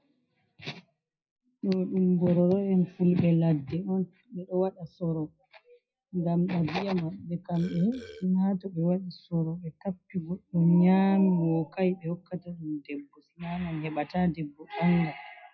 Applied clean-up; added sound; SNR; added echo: classical method WPE with log-MMSE.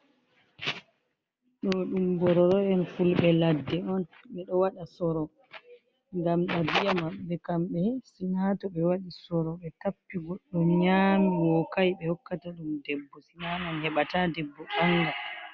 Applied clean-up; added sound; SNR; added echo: none; none; none; none.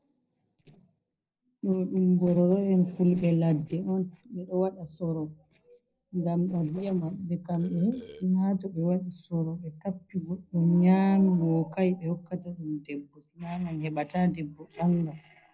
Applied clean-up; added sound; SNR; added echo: neural separator model SepFormer DNS4.